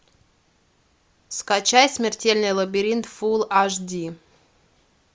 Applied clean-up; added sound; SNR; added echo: none; none; none; none.